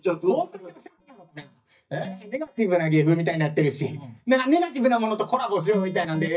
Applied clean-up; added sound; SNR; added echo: neural mask model DeepFilterNet 3.